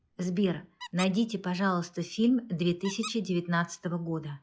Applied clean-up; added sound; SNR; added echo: classical method log-MMSE.